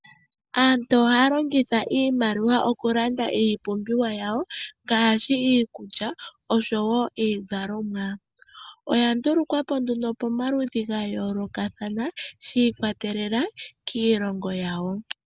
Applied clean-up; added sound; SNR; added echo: none; none; none; none.